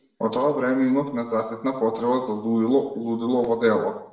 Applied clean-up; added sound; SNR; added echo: none; none; none; reverberation time 0.7 s.